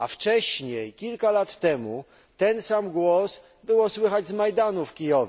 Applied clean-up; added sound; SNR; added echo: none; none; none; none.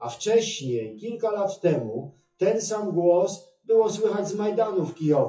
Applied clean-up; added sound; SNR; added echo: classical method WPE with log-MMSE.